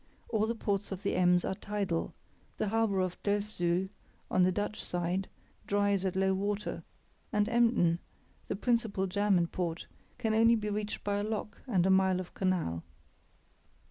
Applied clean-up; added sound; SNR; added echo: none; none; none; none.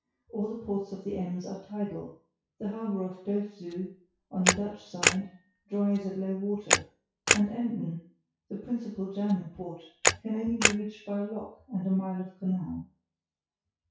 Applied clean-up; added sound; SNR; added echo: classical method WPE with log-MMSE.